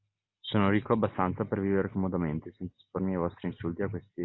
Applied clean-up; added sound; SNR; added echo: none; none; none; none.